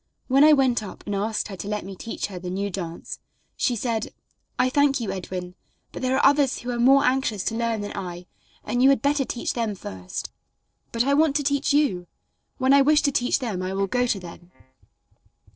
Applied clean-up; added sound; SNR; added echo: neural separator model SepFormer DNS4.